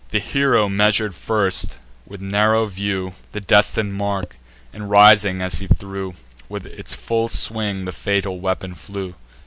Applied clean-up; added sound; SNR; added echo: none; none; none; none.